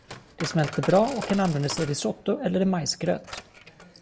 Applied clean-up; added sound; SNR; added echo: none; Coin (dropping); 14 dB; none.